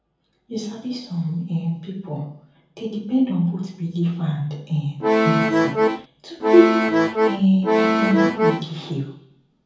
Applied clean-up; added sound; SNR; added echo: none; Accordion; -5 dB; reverberation time 0.7 s.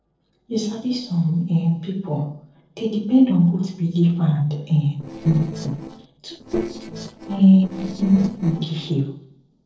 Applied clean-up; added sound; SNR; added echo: neural separator model SepFormer DNS4.